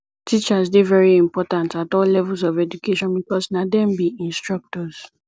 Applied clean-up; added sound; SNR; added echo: none; none; none; none.